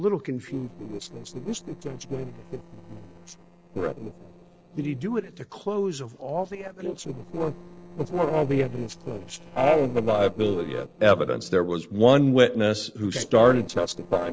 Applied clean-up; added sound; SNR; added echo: neural separator model SepFormer DNS4.